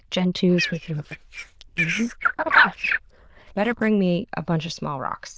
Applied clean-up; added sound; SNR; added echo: neural diffusion model UNIVERSE++.